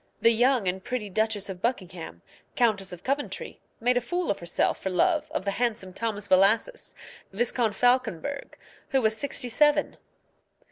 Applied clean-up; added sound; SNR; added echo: none; none; none; none.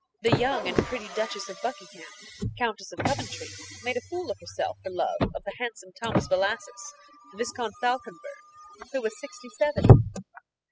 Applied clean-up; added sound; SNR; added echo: classical method spectral subtraction.